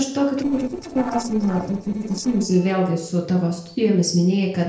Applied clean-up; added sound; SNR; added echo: neural separator model SepFormer DNS4.